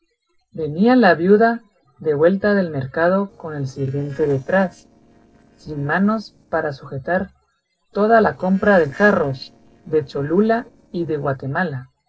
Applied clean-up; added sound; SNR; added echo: neural separator model SepFormer DNS4.